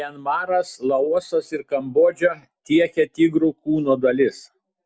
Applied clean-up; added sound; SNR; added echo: none; none; none; none.